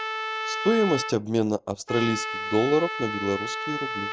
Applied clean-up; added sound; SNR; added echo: none; Trumpet; 5 dB; none.